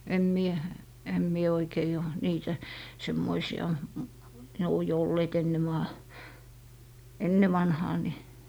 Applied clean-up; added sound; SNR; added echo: none; none; none; none.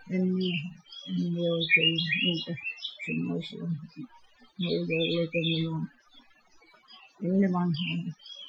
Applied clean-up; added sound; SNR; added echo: classical method Wiener filter.